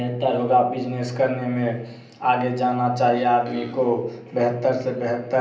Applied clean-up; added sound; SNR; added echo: none; Cough; 18 dB; reverberation time 0.6 s.